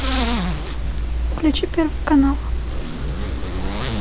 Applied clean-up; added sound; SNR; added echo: none; Zipper (clothing); -2 dB; none.